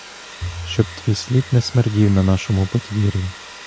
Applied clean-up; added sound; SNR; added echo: none; Bowed string instrument + Domestic sounds, home sounds; 15 dB; none.